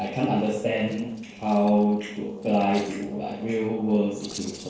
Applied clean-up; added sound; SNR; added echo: neural separator model SepFormer DNS4.